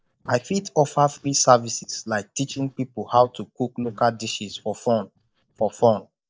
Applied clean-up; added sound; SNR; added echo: neural mask model DeepFilterNet 3.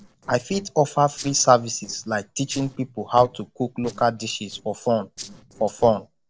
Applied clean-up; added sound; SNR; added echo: neural separator model SepFormer DNS4.